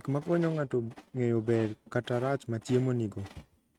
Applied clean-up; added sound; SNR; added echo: neural mask model RNNoise.